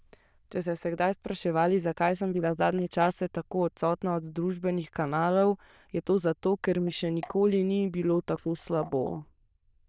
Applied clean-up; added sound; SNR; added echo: neural diffusion model UNIVERSE++.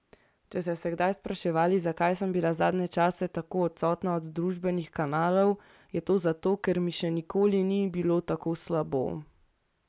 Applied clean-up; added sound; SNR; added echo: none; none; none; none.